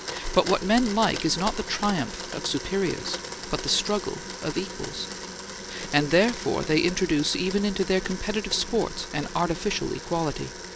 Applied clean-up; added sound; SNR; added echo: none; Domestic sounds, home sounds; 10 dB; none.